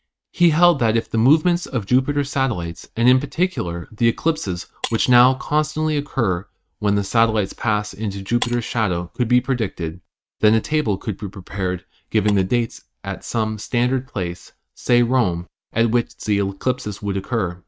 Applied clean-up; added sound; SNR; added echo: neural mask model RNNoise.